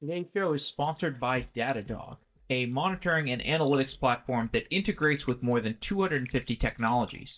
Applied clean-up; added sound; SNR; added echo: neural mask model DeepFilterNet 3.